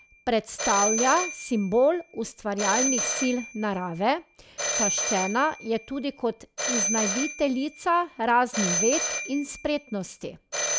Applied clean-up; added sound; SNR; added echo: none; Telephone; 4 dB; none.